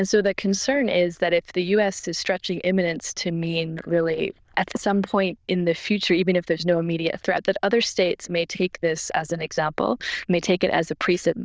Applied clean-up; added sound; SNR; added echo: neural diffusion model UNIVERSE++.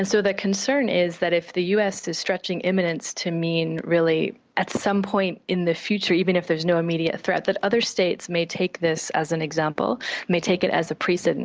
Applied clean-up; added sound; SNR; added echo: none; none; none; none.